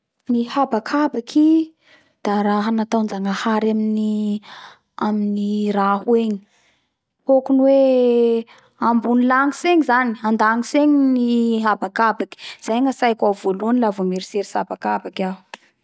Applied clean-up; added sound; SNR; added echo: none; none; none; none.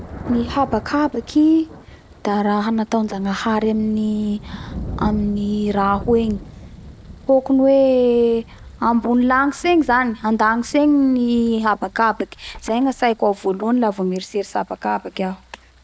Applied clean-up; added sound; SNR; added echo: none; Thunder; 17 dB; none.